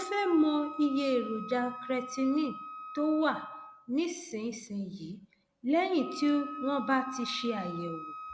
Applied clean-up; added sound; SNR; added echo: none; Wind instrument, woodwind instrument; 13 dB; none.